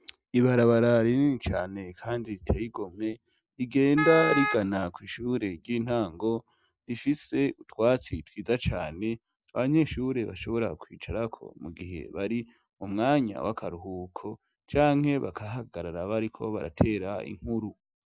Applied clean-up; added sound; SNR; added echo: none; Wind instrument, woodwind instrument; 2 dB; none.